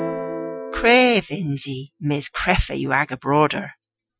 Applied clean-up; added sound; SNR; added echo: classical method Wiener filter.